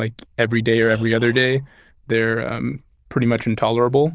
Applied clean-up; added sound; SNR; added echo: neural diffusion model UNIVERSE++.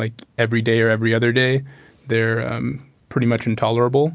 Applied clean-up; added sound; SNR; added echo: none; none; none; none.